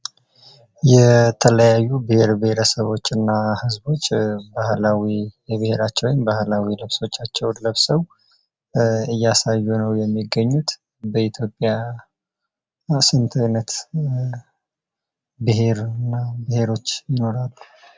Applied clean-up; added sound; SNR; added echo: none; none; none; none.